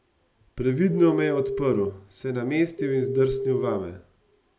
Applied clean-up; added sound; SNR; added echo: none; Telephone; 2 dB; none.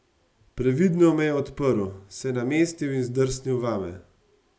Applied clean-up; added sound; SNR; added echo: none; none; none; none.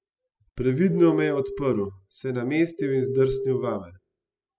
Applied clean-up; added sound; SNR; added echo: classical method spectral subtraction.